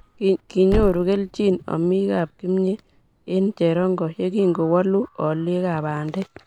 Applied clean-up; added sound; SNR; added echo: none; Thump, thud; 14 dB; none.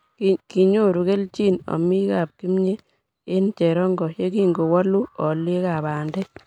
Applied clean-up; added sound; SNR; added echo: none; none; none; none.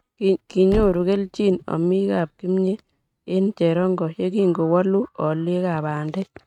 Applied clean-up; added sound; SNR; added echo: neural mask model RNNoise.